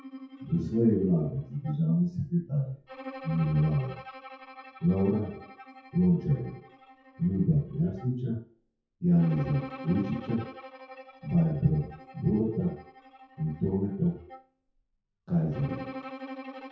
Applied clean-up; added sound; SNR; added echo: classical method WPE with log-MMSE.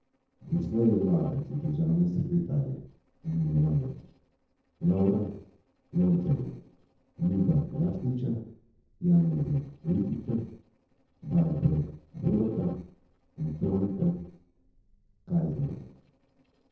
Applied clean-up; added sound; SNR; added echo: neural separator model SepFormer DNS4.